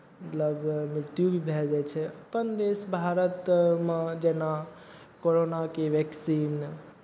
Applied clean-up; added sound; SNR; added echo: none; none; none; none.